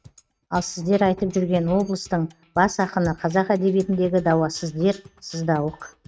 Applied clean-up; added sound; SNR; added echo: neural mask model RNNoise.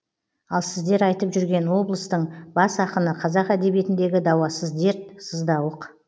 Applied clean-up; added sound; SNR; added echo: none; none; none; none.